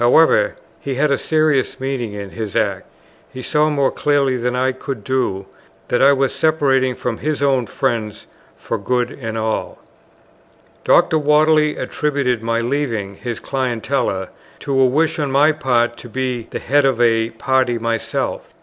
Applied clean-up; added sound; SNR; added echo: none; none; none; none.